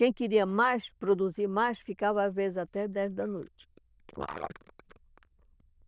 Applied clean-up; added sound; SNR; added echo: neural diffusion model UNIVERSE++.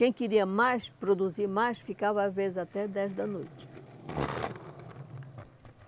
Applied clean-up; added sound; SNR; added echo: none; Skateboard; 12 dB; none.